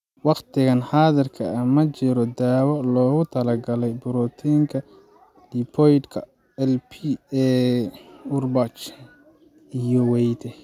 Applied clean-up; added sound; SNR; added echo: none; none; none; none.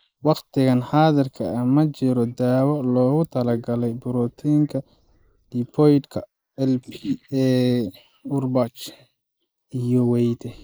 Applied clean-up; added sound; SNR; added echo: neural mask model Resemble Enhance denoiser.